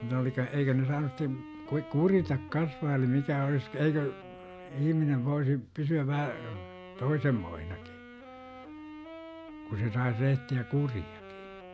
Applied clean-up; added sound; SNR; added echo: none; Wind instrument, woodwind instrument; 16 dB; none.